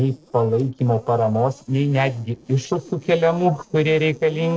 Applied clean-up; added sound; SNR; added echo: neural separator model SepFormer DNS4.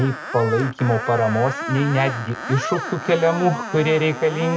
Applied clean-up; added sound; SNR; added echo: none; Screech; 9 dB; none.